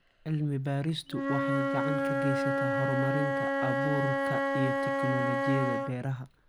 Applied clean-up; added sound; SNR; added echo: none; Wind instrument, woodwind instrument; -2 dB; none.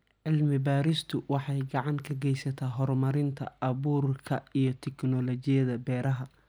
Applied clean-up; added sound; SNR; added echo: none; none; none; none.